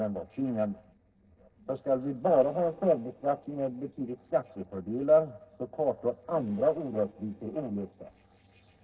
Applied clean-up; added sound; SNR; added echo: neural separator model SepFormer DNS4.